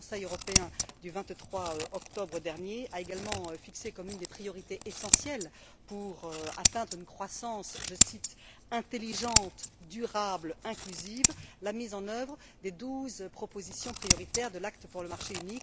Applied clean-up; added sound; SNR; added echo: none; Scissors; -4 dB; none.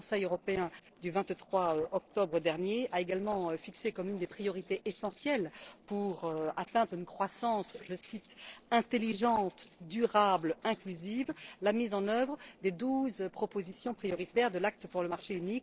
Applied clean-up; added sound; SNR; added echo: neural separator model SepFormer DNS4.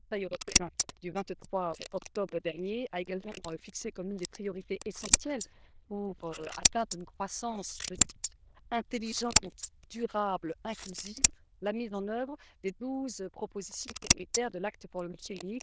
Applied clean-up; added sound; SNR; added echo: neural diffusion model UNIVERSE++.